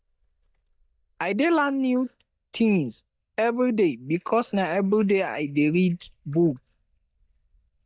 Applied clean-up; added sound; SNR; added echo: neural mask model DeepFilterNet 3.